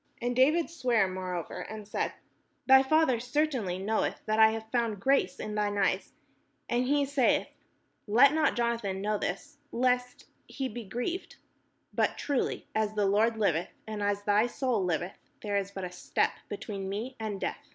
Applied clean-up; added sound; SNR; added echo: none; none; none; none.